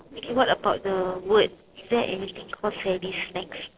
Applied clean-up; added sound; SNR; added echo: neural separator model SepFormer DNS4.